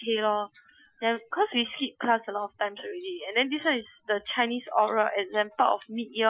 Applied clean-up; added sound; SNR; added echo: classical method Wiener filter.